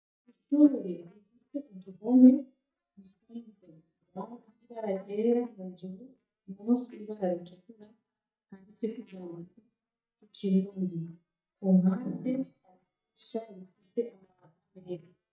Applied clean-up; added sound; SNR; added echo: neural mask model DeepFilterNet 3.